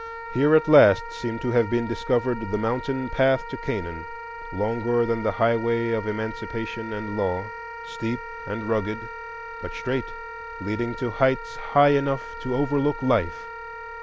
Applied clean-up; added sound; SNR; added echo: none; Wind instrument, woodwind instrument; 11 dB; none.